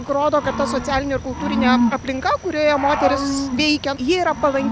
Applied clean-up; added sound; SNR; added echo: none; Cricket / Growling; 4 dB; none.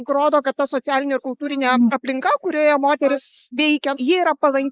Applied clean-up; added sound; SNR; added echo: neural mask model Resemble Enhance denoiser.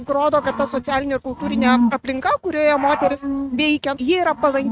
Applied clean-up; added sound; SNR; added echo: neural mask model RNNoise.